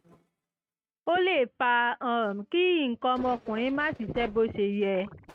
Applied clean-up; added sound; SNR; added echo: neural mask model RNNoise.